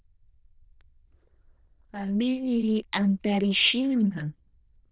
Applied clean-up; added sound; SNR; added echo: neural diffusion model UNIVERSE++.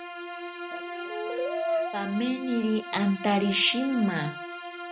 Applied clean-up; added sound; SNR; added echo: none; Bowed string instrument + Brass instrument; 5 dB; none.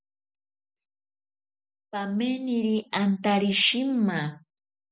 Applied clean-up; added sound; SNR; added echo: none; none; none; none.